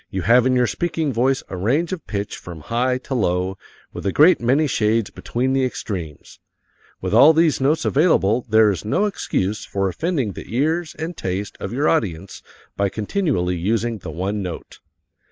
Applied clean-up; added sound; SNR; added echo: neural mask model Resemble Enhance denoiser.